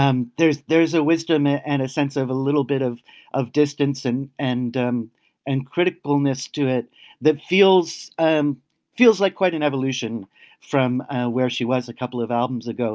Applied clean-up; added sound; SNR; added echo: none; none; none; none.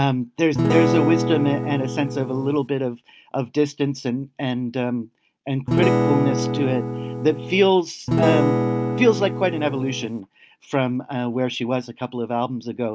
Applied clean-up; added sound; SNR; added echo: none; Acoustic guitar / Strum; 0 dB; none.